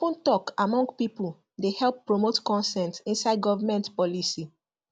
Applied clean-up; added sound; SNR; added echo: none; none; none; none.